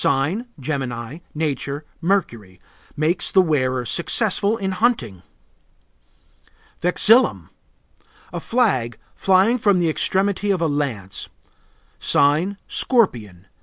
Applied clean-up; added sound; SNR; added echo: none; none; none; none.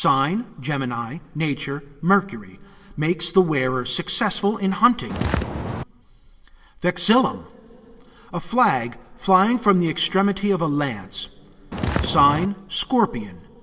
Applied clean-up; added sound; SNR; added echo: none; Walk, footsteps; 2 dB; reverberation time 2.8 s.